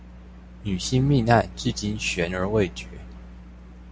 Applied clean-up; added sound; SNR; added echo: none; none; none; none.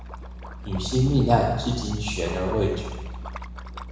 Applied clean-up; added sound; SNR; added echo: none; Liquid; 18 dB; reverberation time 1.0 s.